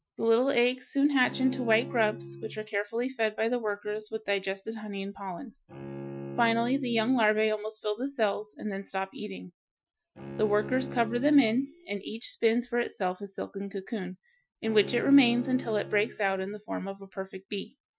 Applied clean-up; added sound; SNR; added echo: classical method Wiener filter.